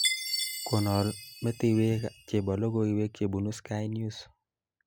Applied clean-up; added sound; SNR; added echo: none; Chime; 8 dB; none.